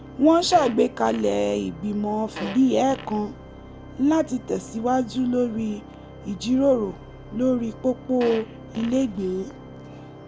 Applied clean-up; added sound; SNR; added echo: none; Organ + Fart; 15 dB; none.